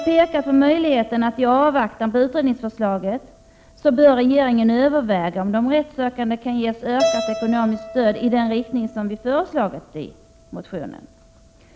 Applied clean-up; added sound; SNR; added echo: none; Keyboard (musical); 14 dB; none.